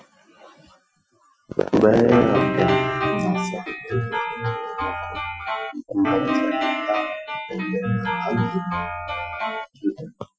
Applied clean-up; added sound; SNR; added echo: classical method Wiener filter.